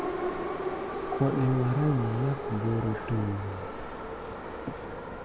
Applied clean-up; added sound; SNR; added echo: none; Subway, metro, underground; 4 dB; none.